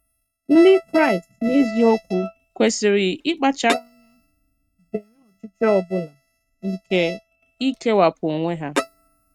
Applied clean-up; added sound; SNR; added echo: neural mask model RNNoise.